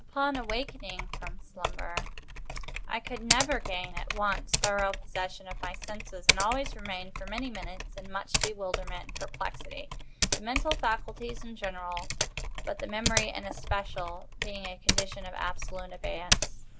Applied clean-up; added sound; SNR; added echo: none; Typing; -2 dB; none.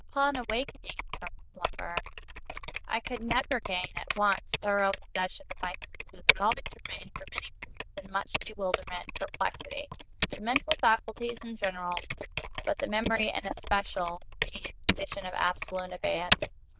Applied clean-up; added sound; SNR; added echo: neural diffusion model UNIVERSE++.